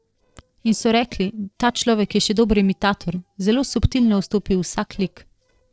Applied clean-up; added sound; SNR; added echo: neural separator model SepFormer DNS4.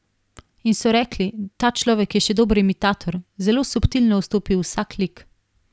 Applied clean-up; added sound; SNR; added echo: none; none; none; none.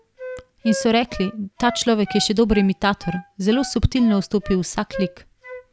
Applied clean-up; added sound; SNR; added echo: none; Wind instrument, woodwind instrument; 14 dB; none.